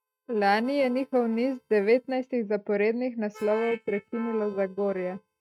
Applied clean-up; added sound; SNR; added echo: neural mask model RNNoise.